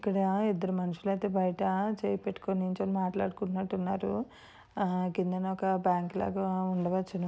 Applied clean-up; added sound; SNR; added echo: none; none; none; none.